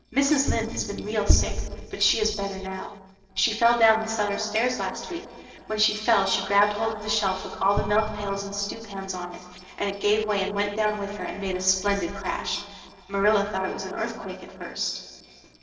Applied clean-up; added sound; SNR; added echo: neural separator model SepFormer DNS4.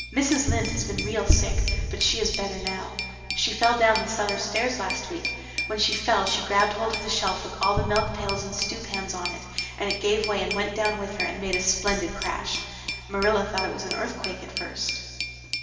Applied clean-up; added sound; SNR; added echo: none; Glass; 9 dB; reverberation time 2.4 s.